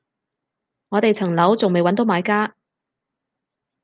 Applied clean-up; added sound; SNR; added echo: none; none; none; none.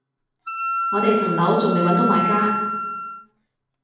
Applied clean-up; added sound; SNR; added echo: none; Wind instrument, woodwind instrument; 3 dB; reverberation time 0.9 s.